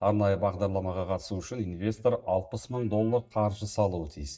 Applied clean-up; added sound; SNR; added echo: neural mask model DeepFilterNet 3.